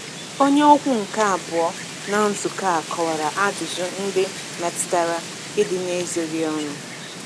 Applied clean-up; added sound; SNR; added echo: none; Wind; 10 dB; none.